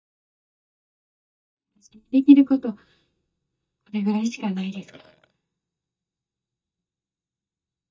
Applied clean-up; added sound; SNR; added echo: neural mask model DeepFilterNet 3.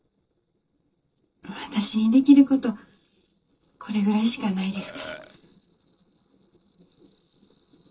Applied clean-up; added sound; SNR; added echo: neural separator model SepFormer DNS4.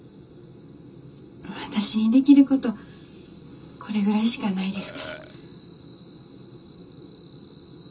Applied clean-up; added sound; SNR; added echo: none; Burping, eructation; 16 dB; reverberation time 0.2 s.